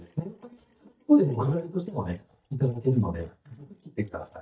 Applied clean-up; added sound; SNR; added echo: neural mask model DeepFilterNet 3.